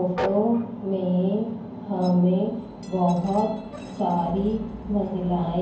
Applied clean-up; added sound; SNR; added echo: none; Train; 15 dB; reverberation time 0.9 s.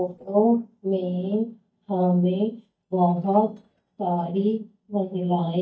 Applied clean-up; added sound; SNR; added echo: neural mask model DeepFilterNet 3.